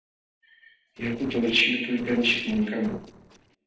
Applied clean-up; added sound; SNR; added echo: neural separator model SepFormer DNS4.